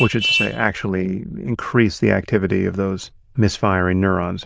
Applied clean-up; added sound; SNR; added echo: neural diffusion model UNIVERSE++.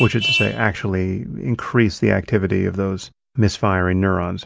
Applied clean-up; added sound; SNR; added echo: none; Vehicle horn, car horn, honking; 11 dB; none.